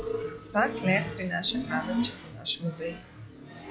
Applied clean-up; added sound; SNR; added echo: classical method log-MMSE.